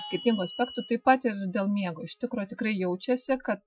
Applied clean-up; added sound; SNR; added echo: classical method Wiener filter.